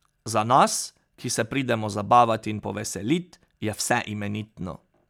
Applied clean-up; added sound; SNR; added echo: none; none; none; none.